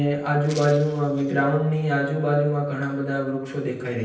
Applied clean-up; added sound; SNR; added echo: neural separator model SepFormer DNS4.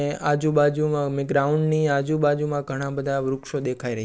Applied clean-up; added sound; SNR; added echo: none; none; none; none.